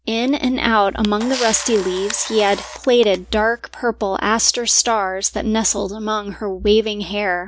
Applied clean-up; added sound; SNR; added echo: none; Camera; 13 dB; none.